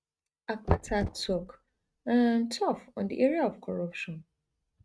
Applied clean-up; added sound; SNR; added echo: neural mask model RNNoise.